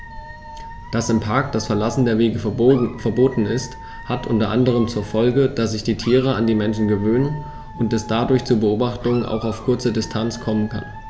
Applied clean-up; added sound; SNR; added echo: none; Alarm / Dog; 19 dB; none.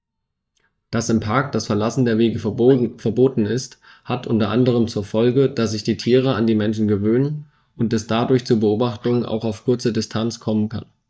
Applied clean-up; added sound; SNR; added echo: neural mask model DeepFilterNet 3.